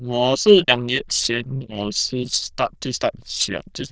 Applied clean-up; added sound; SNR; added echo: neural diffusion model UNIVERSE++.